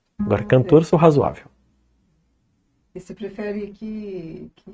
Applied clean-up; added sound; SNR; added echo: neural mask model RNNoise.